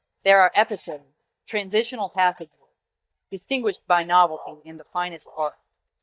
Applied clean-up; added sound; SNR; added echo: neural mask model DeepFilterNet 3.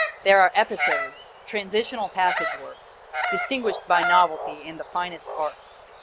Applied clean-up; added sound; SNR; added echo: none; Bird vocalization, bird call, bird song; 5 dB; none.